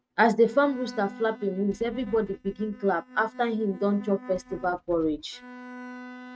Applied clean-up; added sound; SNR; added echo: neural mask model RNNoise.